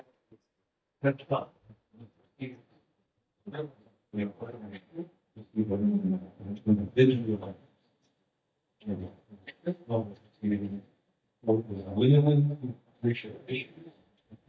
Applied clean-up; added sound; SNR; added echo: neural mask model DeepFilterNet 3.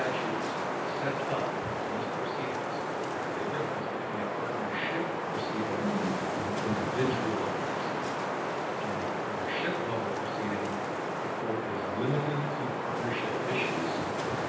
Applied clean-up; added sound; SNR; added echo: none; Wind; -4 dB; reverberation time 0.9 s.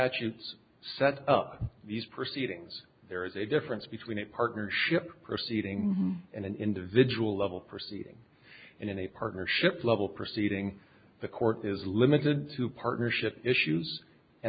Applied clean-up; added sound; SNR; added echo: none; none; none; none.